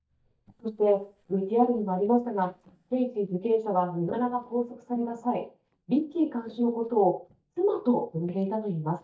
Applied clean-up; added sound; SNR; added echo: neural mask model DeepFilterNet 3.